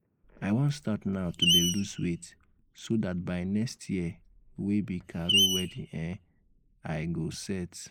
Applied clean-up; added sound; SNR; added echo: neural mask model Resemble Enhance denoiser.